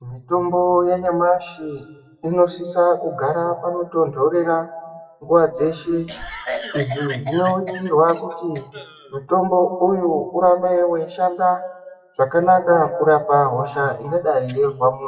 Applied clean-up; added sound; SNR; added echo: classical method WPE with log-MMSE.